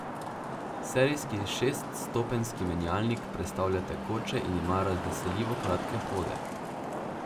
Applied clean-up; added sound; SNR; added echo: none; Traffic noise, roadway noise; 4 dB; none.